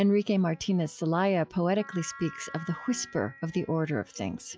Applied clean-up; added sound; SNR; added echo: classical method log-MMSE.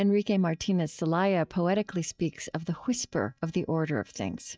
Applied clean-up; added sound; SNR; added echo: neural mask model DeepFilterNet 3.